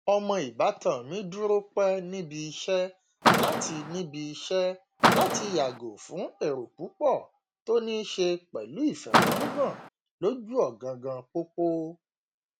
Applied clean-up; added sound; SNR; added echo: none; Car; -2 dB; none.